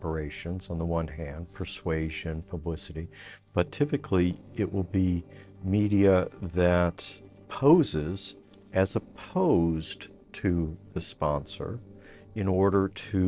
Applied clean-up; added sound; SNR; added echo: neural separator model SepFormer DNS4.